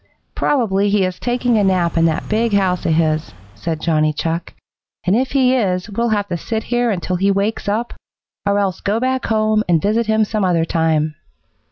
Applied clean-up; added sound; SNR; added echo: none; Car; 17 dB; none.